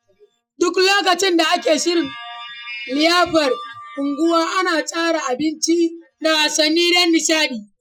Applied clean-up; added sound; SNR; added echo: classical method Wiener filter.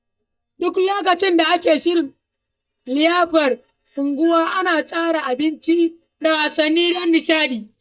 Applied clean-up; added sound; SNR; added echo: neural mask model DeepFilterNet 3.